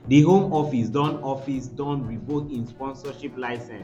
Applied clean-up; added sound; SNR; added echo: none; Keyboard (musical); 20 dB; none.